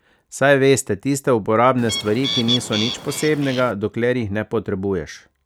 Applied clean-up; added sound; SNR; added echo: none; Bird; 7 dB; none.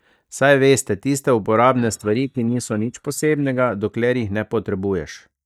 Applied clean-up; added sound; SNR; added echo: neural mask model DeepFilterNet 3.